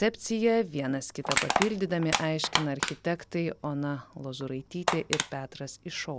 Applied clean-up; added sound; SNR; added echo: none; Crushing; 4 dB; none.